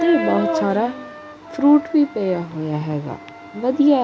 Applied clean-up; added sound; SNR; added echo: none; Wind instrument, woodwind instrument; 18 dB; none.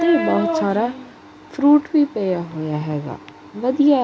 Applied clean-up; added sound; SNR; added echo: none; none; none; none.